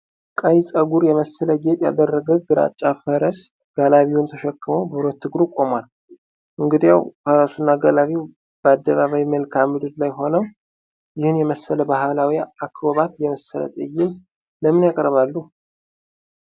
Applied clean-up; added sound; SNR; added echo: none; none; none; none.